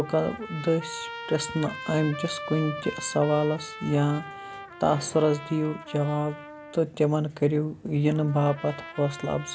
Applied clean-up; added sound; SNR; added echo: none; Trumpet; 13 dB; none.